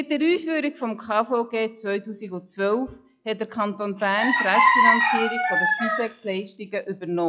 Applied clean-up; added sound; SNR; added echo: classical method log-MMSE.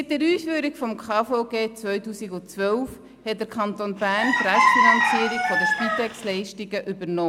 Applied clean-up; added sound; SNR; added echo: none; Chicken, rooster; -5 dB; none.